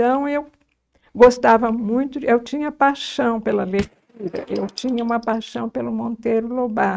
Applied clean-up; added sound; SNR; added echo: neural mask model RNNoise.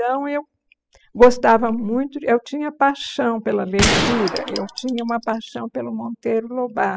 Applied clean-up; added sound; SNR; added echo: classical method spectral subtraction.